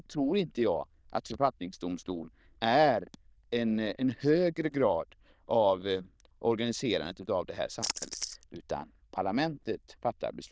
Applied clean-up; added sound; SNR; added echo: neural diffusion model UNIVERSE++.